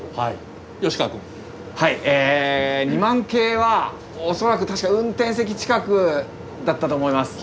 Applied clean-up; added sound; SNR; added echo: none; none; none; none.